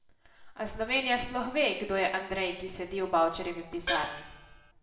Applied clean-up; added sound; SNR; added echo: none; Gong; 4 dB; reverberation time 0.9 s.